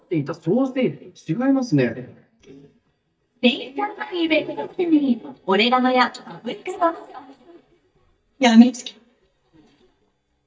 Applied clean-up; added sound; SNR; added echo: neural mask model DeepFilterNet 3.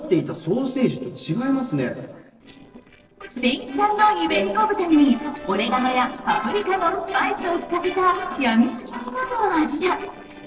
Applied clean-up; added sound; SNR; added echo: neural separator model SepFormer DNS4.